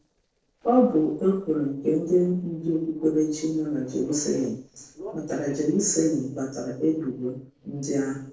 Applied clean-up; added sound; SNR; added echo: neural separator model SepFormer DNS4.